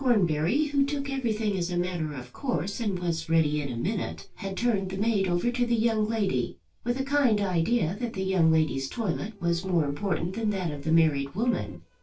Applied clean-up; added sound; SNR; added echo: neural separator model SepFormer DNS4.